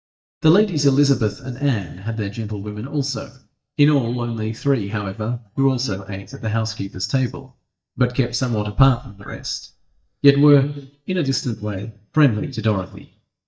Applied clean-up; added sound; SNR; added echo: neural mask model DeepFilterNet 3.